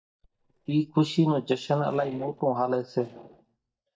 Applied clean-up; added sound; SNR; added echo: neural mask model DeepFilterNet 3.